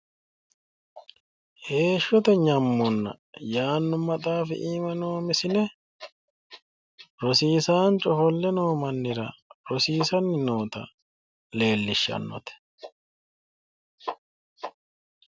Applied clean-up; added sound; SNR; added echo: none; none; none; none.